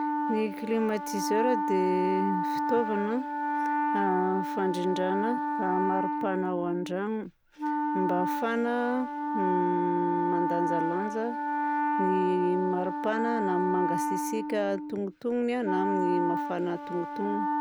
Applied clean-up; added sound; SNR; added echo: none; Wind instrument, woodwind instrument; 1 dB; none.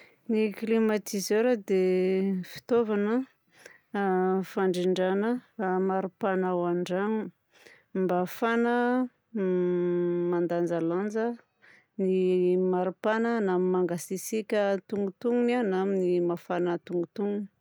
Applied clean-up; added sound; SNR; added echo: none; none; none; none.